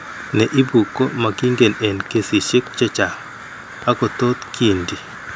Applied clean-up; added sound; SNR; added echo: none; Crow; 14 dB; none.